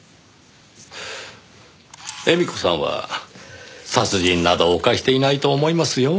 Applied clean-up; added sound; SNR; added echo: none; Camera; 19 dB; none.